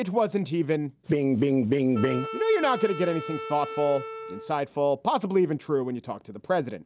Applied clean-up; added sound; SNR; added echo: none; Wind instrument, woodwind instrument; 11 dB; none.